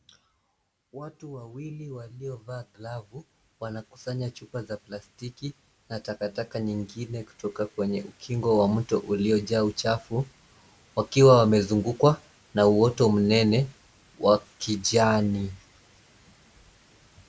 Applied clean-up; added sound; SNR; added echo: none; none; none; none.